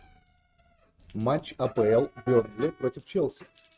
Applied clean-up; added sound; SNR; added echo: neural mask model RNNoise.